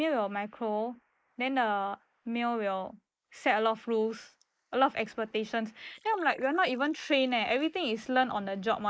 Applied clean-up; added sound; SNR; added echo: neural mask model Resemble Enhance denoiser.